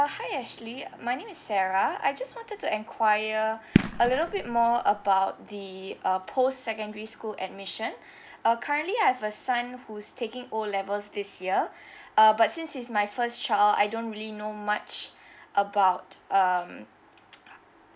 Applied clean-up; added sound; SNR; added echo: none; Fireworks; 1 dB; none.